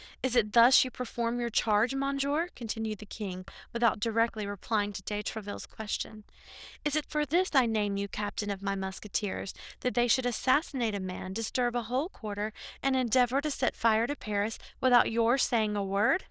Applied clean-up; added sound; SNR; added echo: neural diffusion model UNIVERSE++.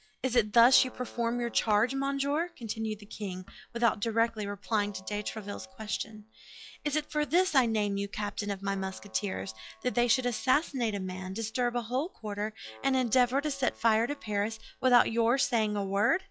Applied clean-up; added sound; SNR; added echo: classical method log-MMSE.